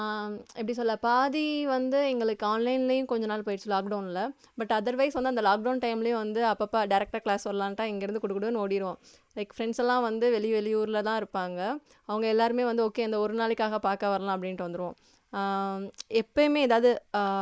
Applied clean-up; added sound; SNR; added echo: neural mask model Resemble Enhance denoiser.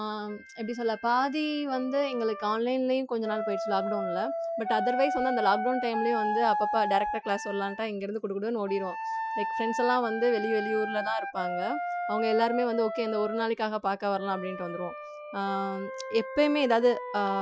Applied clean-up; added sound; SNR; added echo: classical method Wiener filter.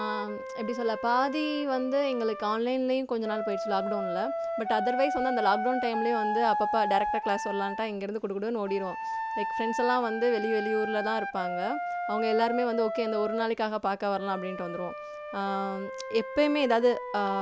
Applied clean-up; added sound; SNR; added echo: none; Wind instrument, woodwind instrument; 5 dB; none.